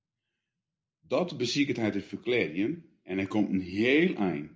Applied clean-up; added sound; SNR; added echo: none; none; none; none.